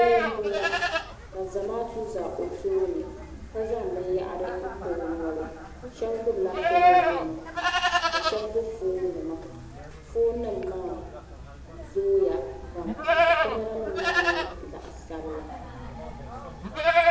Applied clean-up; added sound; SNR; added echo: none; Livestock, farm animals, working animals; -2 dB; reverberation time 1.1 s.